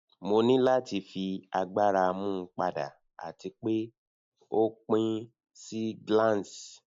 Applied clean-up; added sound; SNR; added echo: neural mask model Resemble Enhance denoiser.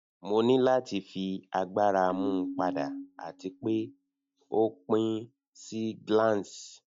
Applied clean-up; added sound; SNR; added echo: neural mask model DeepFilterNet 3.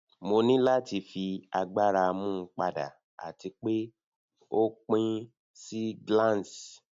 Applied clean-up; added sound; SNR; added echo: none; none; none; none.